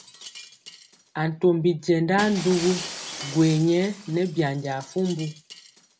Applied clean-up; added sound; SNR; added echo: none; Shatter; 15 dB; none.